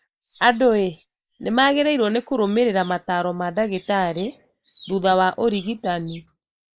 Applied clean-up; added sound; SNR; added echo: neural mask model Resemble Enhance denoiser.